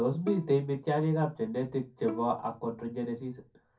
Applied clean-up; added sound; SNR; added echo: none; Bowed string instrument; 15 dB; reverberation time 0.3 s.